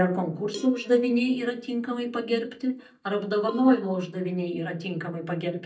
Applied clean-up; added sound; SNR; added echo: neural mask model DeepFilterNet 3.